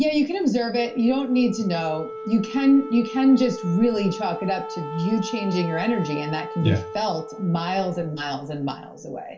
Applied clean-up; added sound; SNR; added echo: none; Wind instrument, woodwind instrument; 12 dB; reverberation time 0.2 s.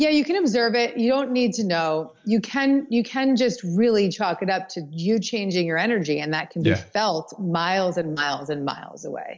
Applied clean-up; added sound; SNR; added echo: none; none; none; none.